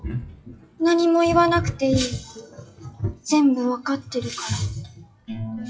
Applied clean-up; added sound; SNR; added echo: classical method WPE with log-MMSE.